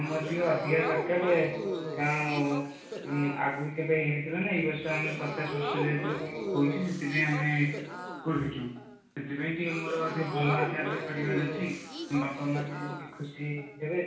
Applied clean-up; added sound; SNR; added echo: none; Crowd / Gasp; 7 dB; reverberation time 0.6 s.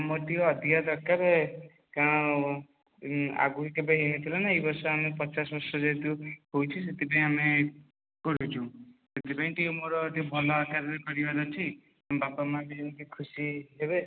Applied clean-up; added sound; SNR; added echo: none; none; none; none.